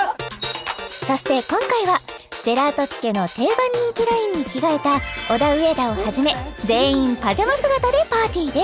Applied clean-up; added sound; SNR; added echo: none; none; none; none.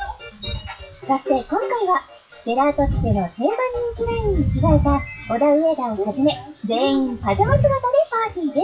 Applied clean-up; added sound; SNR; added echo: classical method WPE with log-MMSE.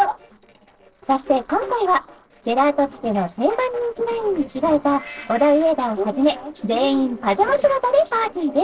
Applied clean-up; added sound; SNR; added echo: neural separator model SepFormer DNS4.